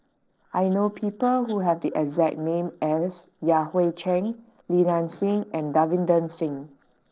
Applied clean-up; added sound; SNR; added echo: neural separator model SepFormer DNS4.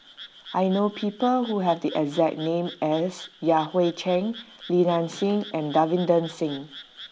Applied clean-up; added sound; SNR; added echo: none; Frog; 19 dB; none.